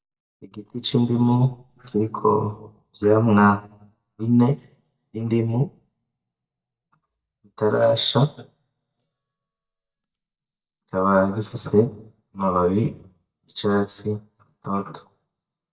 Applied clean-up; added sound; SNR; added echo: neural mask model DeepFilterNet 3.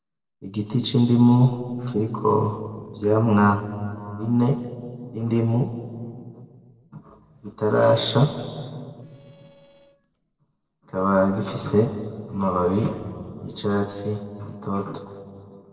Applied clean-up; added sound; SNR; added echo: neural separator model SepFormer DNS4.